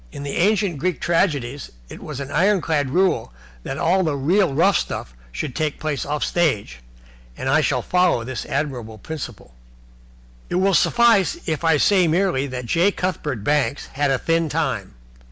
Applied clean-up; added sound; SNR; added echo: none; none; none; none.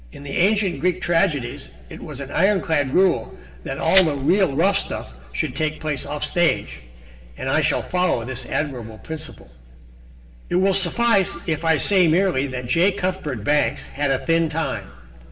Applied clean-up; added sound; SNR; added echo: none; Glass; 4 dB; reverberation time 1.7 s.